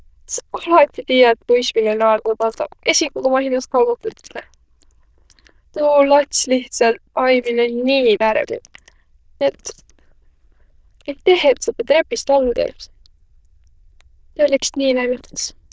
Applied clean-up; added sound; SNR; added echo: neural diffusion model UNIVERSE++.